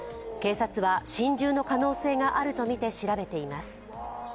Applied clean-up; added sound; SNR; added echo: none; Wild animals; 13 dB; none.